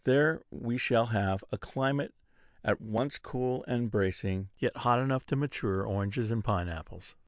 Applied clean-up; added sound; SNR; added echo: none; none; none; none.